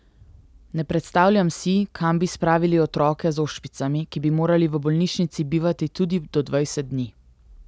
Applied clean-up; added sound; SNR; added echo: none; none; none; none.